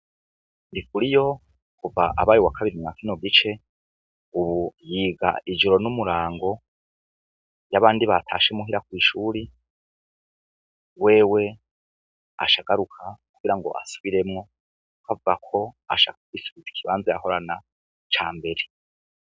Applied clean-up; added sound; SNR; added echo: none; none; none; none.